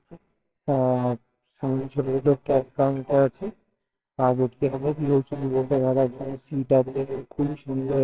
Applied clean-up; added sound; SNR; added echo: neural separator model SepFormer WHAMR!.